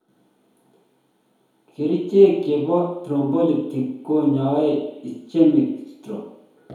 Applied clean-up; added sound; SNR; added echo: none; none; none; reverberation time 2.0 s.